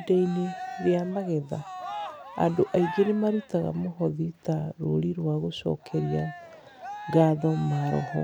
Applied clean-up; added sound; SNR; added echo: none; Cheering; 13 dB; none.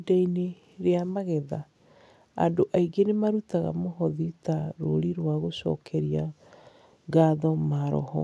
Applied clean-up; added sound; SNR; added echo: none; none; none; none.